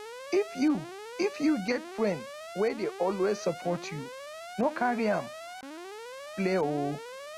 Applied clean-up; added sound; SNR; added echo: none; Alarm; 11 dB; none.